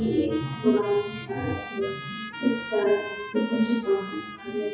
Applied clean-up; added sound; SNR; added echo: classical method WPE with log-MMSE.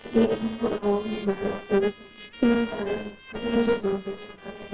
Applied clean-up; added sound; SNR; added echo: neural separator model SepFormer WHAMR!.